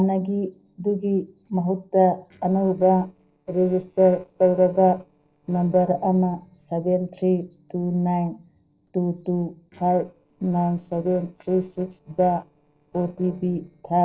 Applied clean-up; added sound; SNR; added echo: neural separator model SepFormer DNS4.